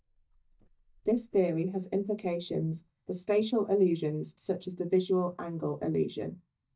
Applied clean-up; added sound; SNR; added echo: neural mask model DeepFilterNet 3.